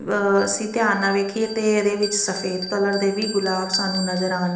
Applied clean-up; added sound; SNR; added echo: none; Bell; 11 dB; reverberation time 1.0 s.